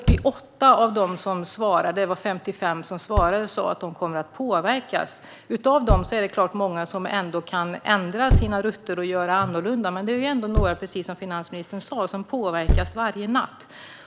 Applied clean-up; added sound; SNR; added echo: none; Thump, thud; 5 dB; none.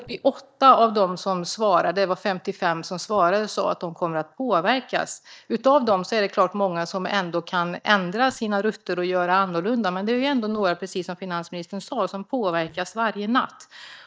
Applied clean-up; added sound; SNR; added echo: neural mask model DeepFilterNet 3.